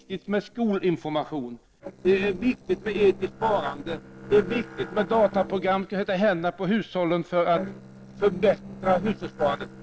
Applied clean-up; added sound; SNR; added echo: neural separator model SepFormer DNS4.